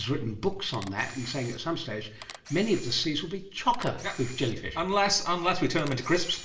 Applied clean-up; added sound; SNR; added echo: none; Camera; 19 dB; reverberation time 1.4 s.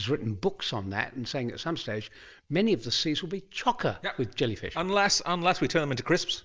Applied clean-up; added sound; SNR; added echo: none; none; none; none.